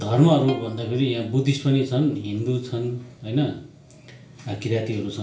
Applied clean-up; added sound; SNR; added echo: none; Plucked string instrument; 19 dB; reverberation time 0.4 s.